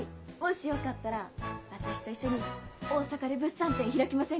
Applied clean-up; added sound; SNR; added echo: none; none; none; none.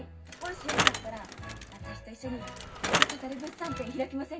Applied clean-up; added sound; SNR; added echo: none; Bicycle; -5 dB; reverberation time 0.4 s.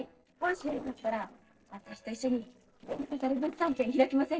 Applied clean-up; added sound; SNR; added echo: neural separator model SepFormer DNS4.